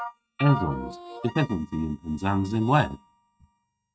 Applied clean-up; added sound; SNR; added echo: neural mask model RNNoise.